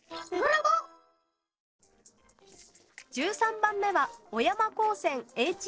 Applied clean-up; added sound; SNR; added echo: neural separator model SepFormer DNS4.